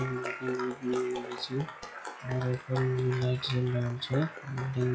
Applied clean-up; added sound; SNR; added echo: classical method log-MMSE.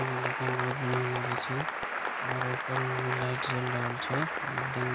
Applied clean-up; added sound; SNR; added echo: none; Applause / Cheering; -1 dB; none.